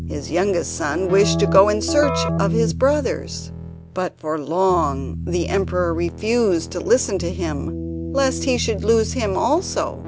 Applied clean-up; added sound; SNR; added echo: none; Keyboard (musical); 6 dB; none.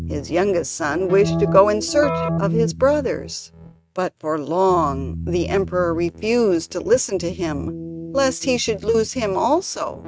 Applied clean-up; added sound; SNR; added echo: neural mask model RNNoise.